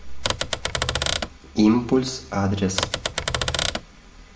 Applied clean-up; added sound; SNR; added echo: none; Typewriter; 1 dB; reverberation time 0.5 s.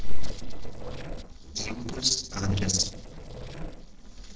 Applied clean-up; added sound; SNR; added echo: neural separator model SepFormer DNS4.